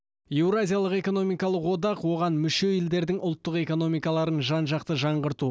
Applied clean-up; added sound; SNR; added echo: none; none; none; none.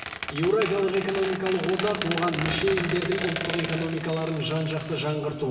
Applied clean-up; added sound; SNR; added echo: none; Squeak; 7 dB; reverberation time 2.3 s.